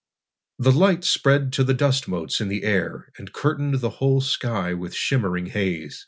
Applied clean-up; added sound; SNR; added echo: none; none; none; none.